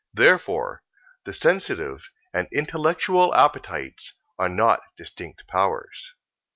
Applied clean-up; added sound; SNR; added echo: none; none; none; none.